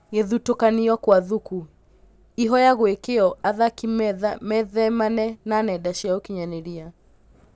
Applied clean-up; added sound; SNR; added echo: none; none; none; none.